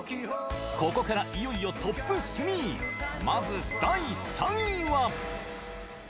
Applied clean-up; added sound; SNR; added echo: none; none; none; none.